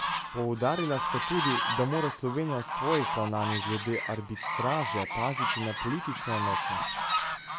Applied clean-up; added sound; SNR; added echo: none; Fowl; 0 dB; none.